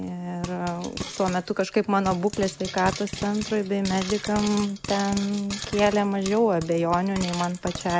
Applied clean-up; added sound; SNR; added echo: none; Frying (food); 11 dB; none.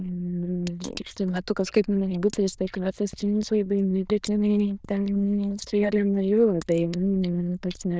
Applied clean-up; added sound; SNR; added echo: neural diffusion model UNIVERSE++.